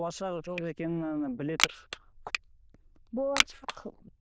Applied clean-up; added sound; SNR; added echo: neural diffusion model UNIVERSE++.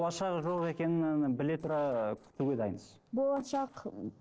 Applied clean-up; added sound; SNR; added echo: neural separator model SepFormer DNS4.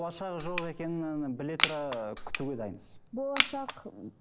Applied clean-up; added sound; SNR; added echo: none; Crushing; -1 dB; none.